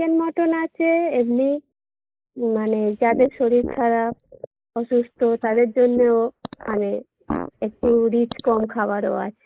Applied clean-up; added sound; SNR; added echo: neural mask model Resemble Enhance denoiser.